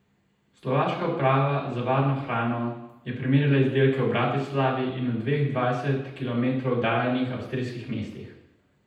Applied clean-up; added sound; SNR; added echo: none; none; none; reverberation time 0.9 s.